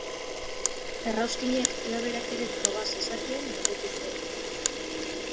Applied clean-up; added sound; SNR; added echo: none; Camera; -3 dB; none.